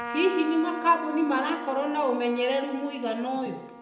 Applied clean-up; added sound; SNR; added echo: none; Trumpet; 11 dB; reverberation time 0.8 s.